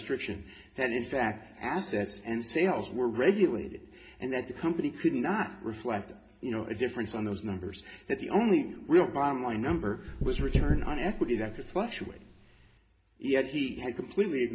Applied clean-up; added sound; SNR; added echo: none; Knock / Wood; 2 dB; reverberation time 0.3 s.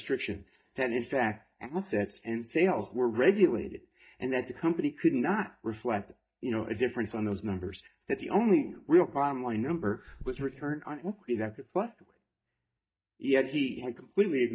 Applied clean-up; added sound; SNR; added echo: neural mask model DeepFilterNet 3.